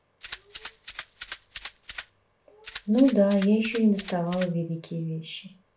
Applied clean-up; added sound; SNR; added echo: none; Rattle (instrument); 9 dB; reverberation time 0.3 s.